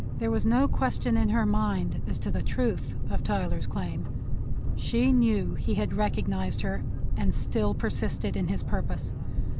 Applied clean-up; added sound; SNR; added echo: none; Boat, Water vehicle; -2 dB; none.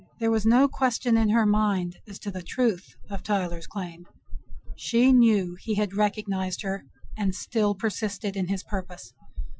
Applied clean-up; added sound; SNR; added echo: classical method Wiener filter.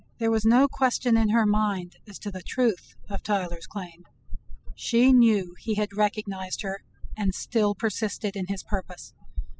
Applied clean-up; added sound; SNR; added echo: classical method spectral subtraction.